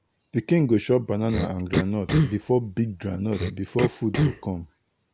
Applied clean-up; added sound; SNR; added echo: none; Cough; 2 dB; none.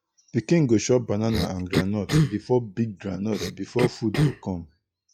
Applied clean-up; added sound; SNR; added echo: classical method log-MMSE.